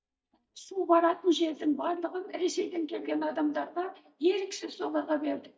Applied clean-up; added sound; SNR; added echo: neural mask model DeepFilterNet 3.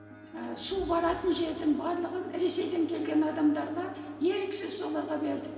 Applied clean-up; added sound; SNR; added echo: none; Bowed string instrument; 17 dB; reverberation time 2.4 s.